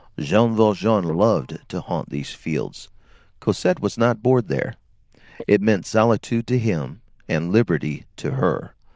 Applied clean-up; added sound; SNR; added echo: neural diffusion model UNIVERSE++.